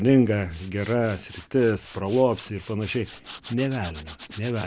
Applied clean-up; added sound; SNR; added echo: none; Tools; 19 dB; none.